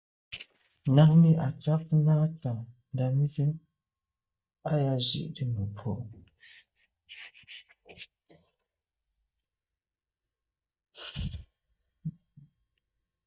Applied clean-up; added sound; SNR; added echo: neural mask model DeepFilterNet 3.